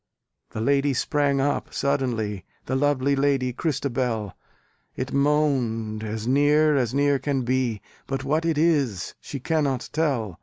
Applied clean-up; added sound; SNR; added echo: none; none; none; none.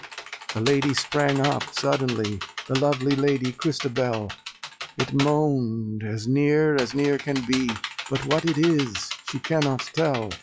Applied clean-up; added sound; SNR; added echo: classical method log-MMSE.